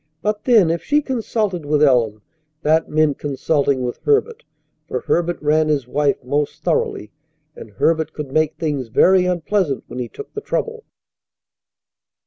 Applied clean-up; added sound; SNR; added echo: none; none; none; none.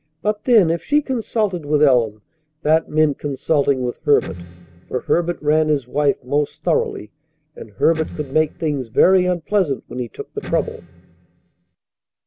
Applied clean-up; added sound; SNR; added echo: none; Electric guitar; 15 dB; none.